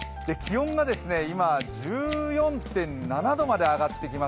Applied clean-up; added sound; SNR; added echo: none; Scissors; 17 dB; none.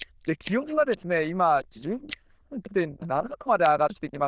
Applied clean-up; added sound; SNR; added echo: neural diffusion model UNIVERSE++.